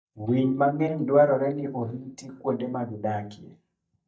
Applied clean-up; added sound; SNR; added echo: neural mask model DeepFilterNet 3.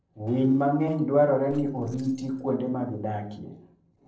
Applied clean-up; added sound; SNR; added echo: neural separator model SepFormer DNS4.